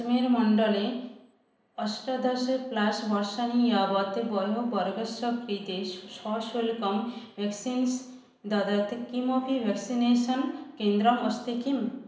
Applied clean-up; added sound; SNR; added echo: none; none; none; reverberation time 0.8 s.